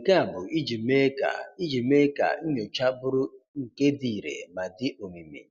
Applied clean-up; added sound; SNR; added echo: none; none; none; none.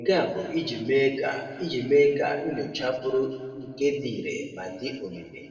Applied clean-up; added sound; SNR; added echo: none; none; none; reverberation time 1.9 s.